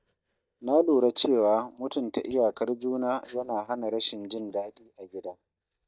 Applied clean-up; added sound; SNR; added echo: neural mask model DeepFilterNet 3.